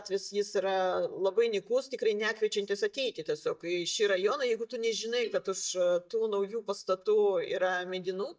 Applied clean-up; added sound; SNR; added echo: neural mask model DeepFilterNet 3.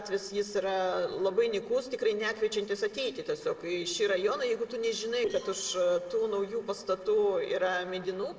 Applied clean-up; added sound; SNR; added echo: neural separator model SepFormer DNS4.